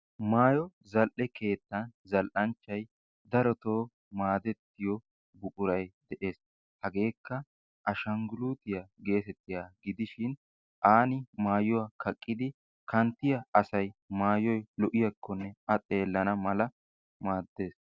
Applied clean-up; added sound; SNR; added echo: none; none; none; none.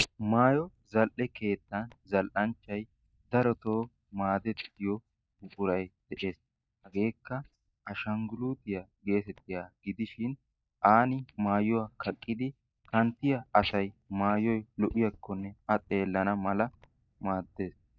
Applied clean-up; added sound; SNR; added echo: neural mask model DeepFilterNet 3.